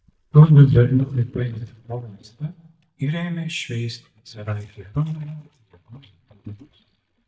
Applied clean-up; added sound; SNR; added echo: neural mask model DeepFilterNet 3.